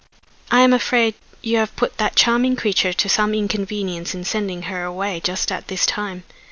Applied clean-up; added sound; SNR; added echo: none; none; none; none.